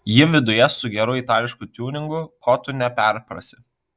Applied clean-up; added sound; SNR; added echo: none; none; none; none.